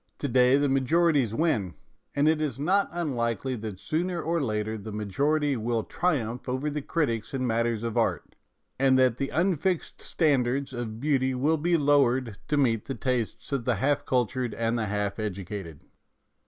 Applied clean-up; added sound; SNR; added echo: none; none; none; none.